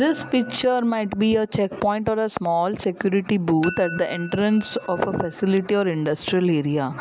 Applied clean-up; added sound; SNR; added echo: none; Chink, clink; 20 dB; none.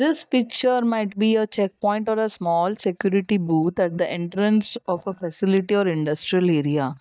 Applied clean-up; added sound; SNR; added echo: neural mask model DeepFilterNet 3.